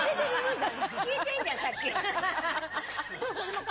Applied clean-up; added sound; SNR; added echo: none; Bird; 12 dB; none.